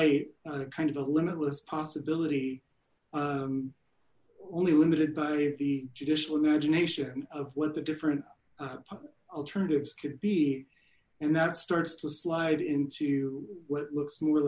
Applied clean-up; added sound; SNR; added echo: none; none; none; none.